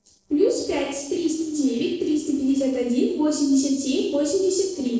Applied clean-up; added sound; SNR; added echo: neural separator model SepFormer DNS4.